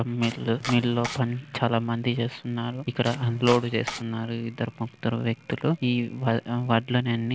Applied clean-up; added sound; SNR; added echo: none; Domestic sounds, home sounds; 10 dB; none.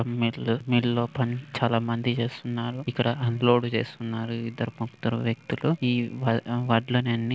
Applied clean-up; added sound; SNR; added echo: none; none; none; none.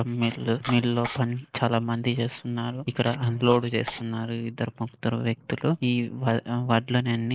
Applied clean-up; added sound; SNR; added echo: neural mask model Resemble Enhance denoiser.